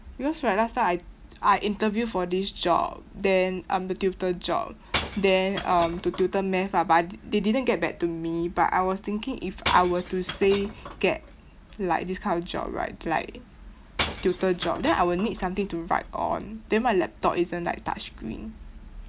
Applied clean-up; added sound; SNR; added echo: none; Shatter / Crushing; 12 dB; none.